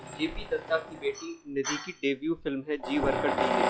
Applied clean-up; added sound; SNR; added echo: classical method log-MMSE.